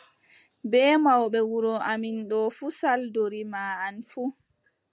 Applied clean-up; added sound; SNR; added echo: none; none; none; none.